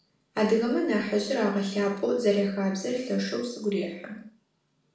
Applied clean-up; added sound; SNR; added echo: none; none; none; reverberation time 0.5 s.